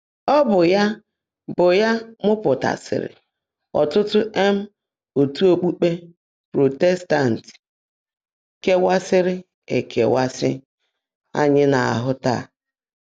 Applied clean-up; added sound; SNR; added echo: none; none; none; none.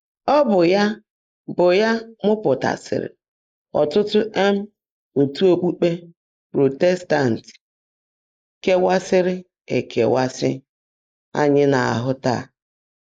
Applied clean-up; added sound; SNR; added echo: neural mask model Resemble Enhance denoiser.